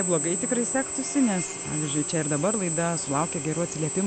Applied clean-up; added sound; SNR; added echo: none; Drill; 2 dB; none.